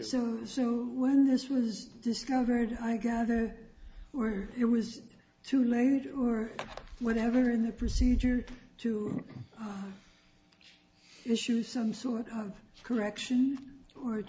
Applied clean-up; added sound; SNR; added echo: none; none; none; none.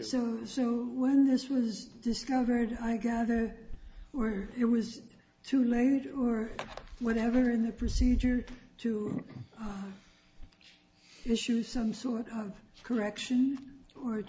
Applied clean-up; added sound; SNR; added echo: none; Walk, footsteps; 18 dB; none.